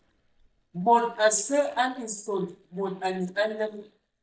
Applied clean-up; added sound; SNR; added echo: neural mask model DeepFilterNet 3.